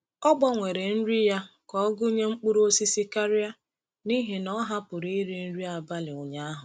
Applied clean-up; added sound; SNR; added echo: none; none; none; none.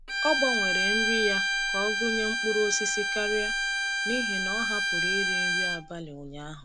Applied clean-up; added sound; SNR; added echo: none; Bowed string instrument; -4 dB; none.